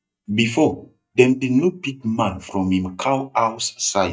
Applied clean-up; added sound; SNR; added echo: neural mask model DeepFilterNet 3.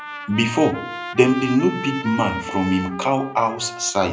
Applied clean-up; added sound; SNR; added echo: none; Trumpet; 11 dB; reverberation time 0.4 s.